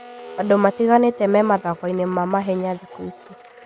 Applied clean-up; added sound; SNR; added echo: none; Domestic sounds, home sounds; 19 dB; none.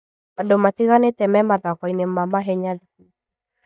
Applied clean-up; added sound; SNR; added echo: neural mask model DeepFilterNet 3.